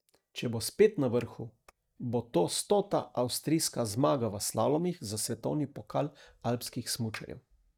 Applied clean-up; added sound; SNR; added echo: neural mask model DeepFilterNet 3.